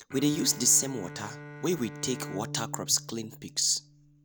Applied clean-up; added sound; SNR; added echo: none; Bowed string instrument; 13 dB; none.